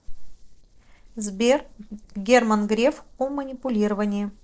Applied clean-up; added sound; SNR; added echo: neural separator model SepFormer DNS4.